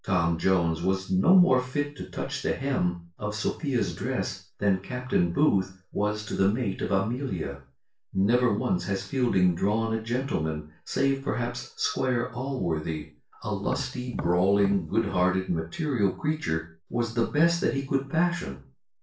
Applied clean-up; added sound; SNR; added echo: neural separator model SepFormer DNS4.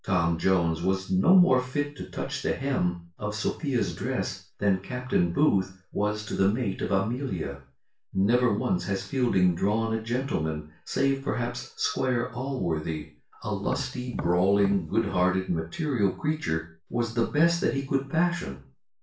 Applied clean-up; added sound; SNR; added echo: none; Tap; 12 dB; reverberation time 0.3 s.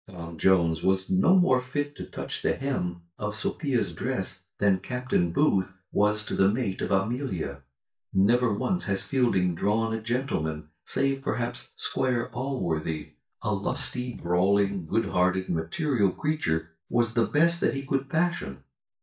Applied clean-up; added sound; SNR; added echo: neural mask model DeepFilterNet 3.